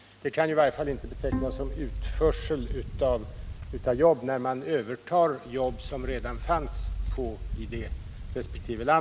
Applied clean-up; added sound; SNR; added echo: none; Thunder / Wind + Bowed string instrument; 6 dB; none.